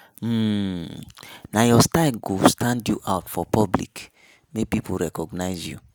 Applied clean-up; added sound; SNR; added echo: none; none; none; none.